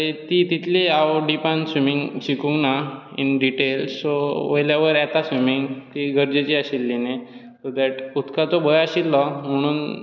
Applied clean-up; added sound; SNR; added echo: none; none; none; none.